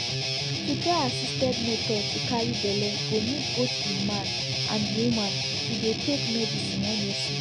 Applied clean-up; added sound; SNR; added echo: none; Guitar; -2 dB; none.